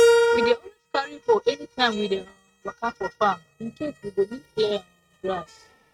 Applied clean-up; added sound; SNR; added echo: neural mask model RNNoise.